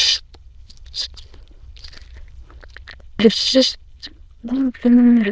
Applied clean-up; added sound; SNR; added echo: neural diffusion model UNIVERSE++.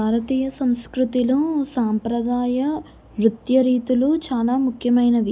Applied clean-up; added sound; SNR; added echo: none; none; none; none.